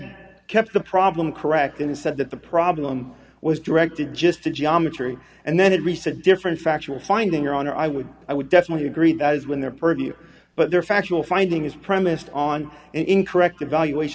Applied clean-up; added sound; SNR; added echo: none; none; none; none.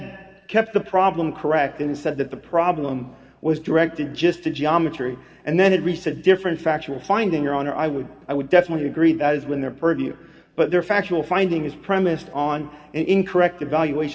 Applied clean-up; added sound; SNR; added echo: none; none; none; reverberation time 1.3 s.